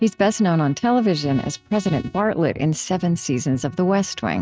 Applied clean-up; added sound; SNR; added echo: neural mask model RNNoise.